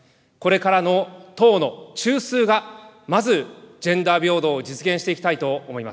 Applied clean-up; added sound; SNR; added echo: none; none; none; none.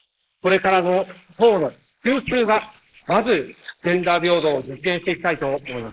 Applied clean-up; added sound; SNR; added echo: neural mask model Resemble Enhance denoiser.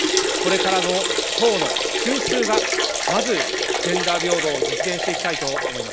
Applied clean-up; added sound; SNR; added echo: none; Liquid; -3 dB; none.